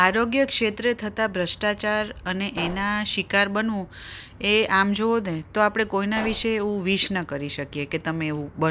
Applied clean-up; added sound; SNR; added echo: none; Explosion; 14 dB; none.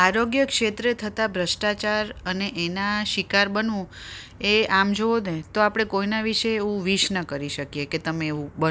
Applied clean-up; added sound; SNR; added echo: none; none; none; none.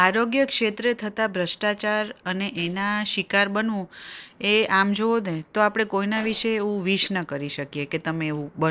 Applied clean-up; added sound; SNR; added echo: neural separator model SepFormer DNS4.